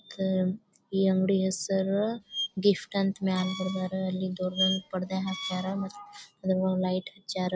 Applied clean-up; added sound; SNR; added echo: none; Squeak; 9 dB; none.